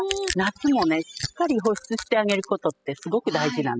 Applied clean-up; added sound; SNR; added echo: classical method spectral subtraction.